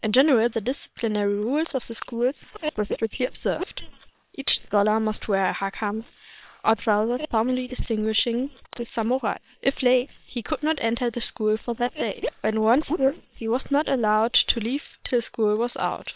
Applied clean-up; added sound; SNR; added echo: neural separator model SepFormer WHAM!.